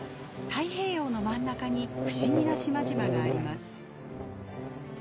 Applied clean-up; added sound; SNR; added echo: none; Buzz; 2 dB; none.